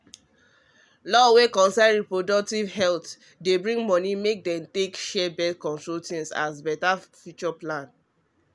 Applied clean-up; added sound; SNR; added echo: none; none; none; none.